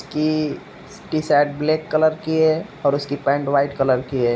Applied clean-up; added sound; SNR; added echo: none; none; none; none.